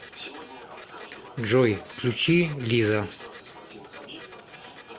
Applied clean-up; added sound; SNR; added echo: none; Printer; 19 dB; none.